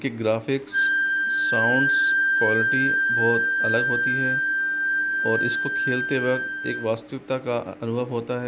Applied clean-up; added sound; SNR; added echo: none; Wind instrument, woodwind instrument; -4 dB; none.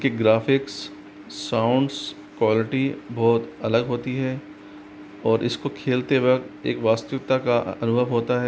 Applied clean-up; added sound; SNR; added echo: none; none; none; none.